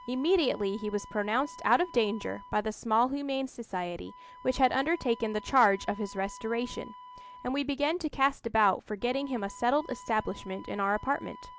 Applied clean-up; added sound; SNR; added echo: none; Wind instrument, woodwind instrument; 20 dB; none.